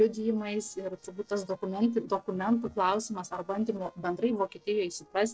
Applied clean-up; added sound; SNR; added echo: neural separator model SepFormer DNS4.